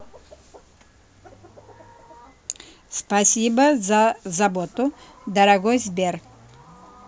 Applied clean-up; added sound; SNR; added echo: none; none; none; none.